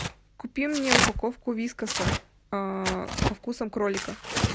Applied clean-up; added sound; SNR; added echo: none; Tearing; -1 dB; none.